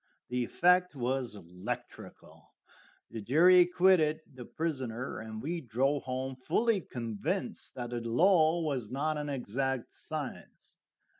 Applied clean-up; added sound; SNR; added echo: none; none; none; none.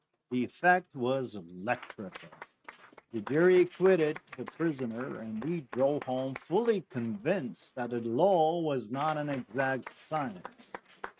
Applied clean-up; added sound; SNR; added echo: neural mask model RNNoise.